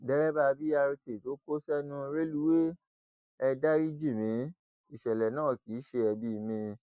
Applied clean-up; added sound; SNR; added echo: none; none; none; none.